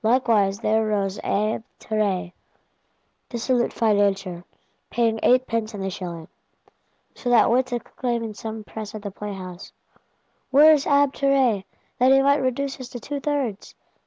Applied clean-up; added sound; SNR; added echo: none; none; none; none.